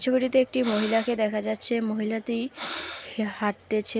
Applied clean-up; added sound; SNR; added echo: none; Breathing; 11 dB; none.